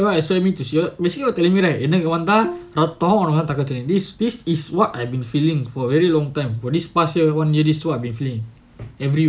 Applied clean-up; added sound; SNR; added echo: none; Bowed string instrument; 14 dB; none.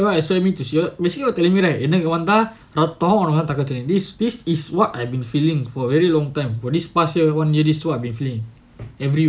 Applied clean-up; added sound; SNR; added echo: none; none; none; none.